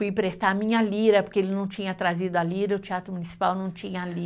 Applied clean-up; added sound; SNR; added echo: none; none; none; none.